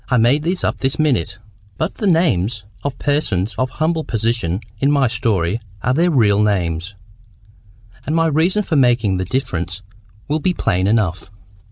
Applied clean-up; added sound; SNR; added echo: none; none; none; none.